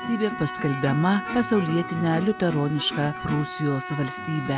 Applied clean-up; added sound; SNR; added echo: none; Trumpet; 11 dB; none.